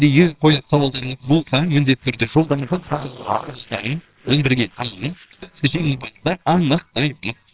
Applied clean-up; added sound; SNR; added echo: neural separator model SepFormer WHAMR!.